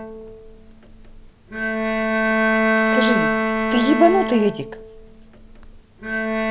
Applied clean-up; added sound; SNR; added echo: none; Bowed string instrument; -2 dB; none.